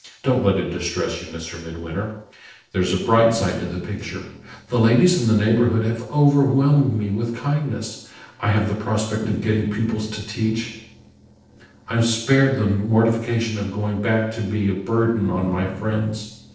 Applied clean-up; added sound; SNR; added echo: neural separator model SepFormer DNS4.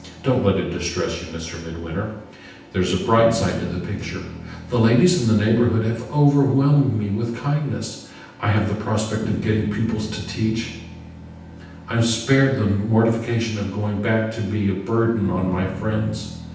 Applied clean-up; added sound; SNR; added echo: none; Bass guitar; 14 dB; reverberation time 0.9 s.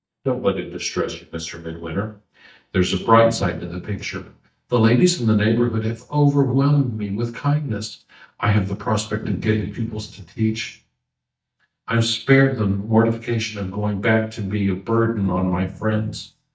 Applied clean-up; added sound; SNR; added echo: neural mask model DeepFilterNet 3.